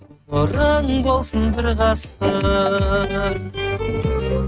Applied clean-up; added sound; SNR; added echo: neural mask model RNNoise.